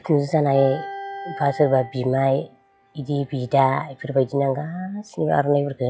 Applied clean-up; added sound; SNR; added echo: classical method log-MMSE.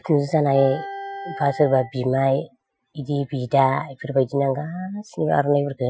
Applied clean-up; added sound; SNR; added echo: classical method Wiener filter.